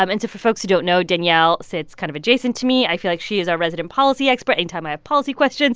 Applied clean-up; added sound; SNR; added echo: none; none; none; none.